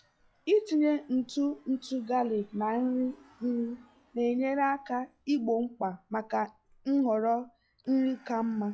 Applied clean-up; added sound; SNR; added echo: classical method log-MMSE.